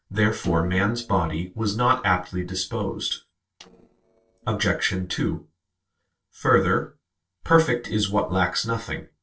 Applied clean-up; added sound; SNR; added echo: neural separator model SepFormer DNS4.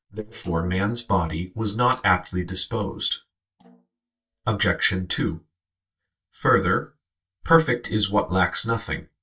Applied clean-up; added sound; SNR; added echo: neural mask model DeepFilterNet 3.